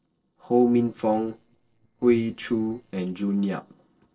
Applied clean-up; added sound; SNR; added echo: neural separator model SepFormer DNS4.